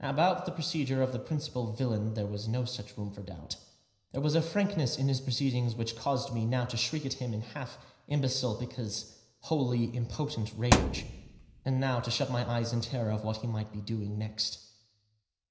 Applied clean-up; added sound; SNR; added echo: none; Thump, thud; -2 dB; reverberation time 0.9 s.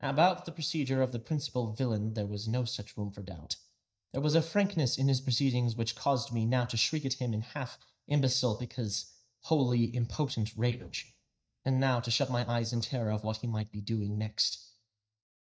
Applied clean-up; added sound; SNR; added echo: neural mask model DeepFilterNet 3.